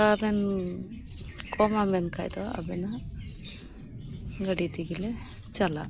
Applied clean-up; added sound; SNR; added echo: none; none; none; none.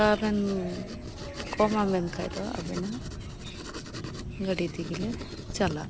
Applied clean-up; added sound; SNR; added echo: none; Writing; 10 dB; none.